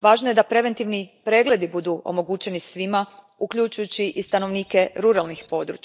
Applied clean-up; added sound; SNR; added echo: neural mask model DeepFilterNet 3.